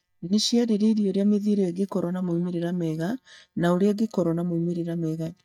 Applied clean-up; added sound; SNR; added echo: neural mask model DeepFilterNet 3.